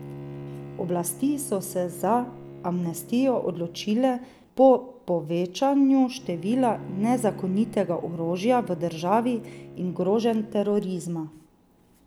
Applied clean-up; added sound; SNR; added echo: none; Bowed string instrument; 17 dB; none.